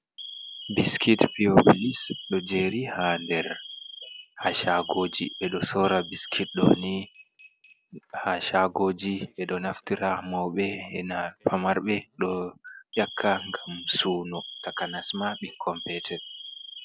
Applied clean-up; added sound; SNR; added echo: none; Alarm; 16 dB; none.